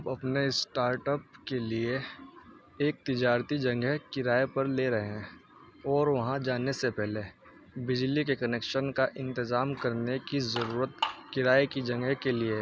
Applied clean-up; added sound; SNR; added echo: none; none; none; none.